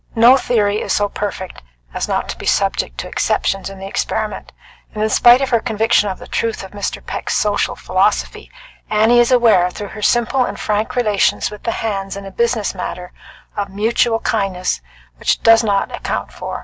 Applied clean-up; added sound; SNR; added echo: none; none; none; none.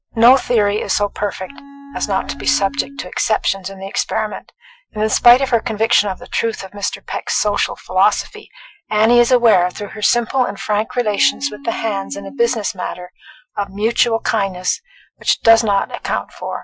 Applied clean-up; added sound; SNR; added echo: classical method Wiener filter.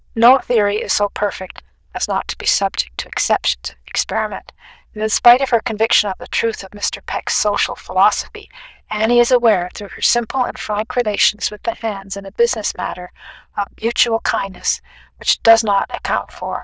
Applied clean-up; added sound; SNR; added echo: neural diffusion model UNIVERSE++.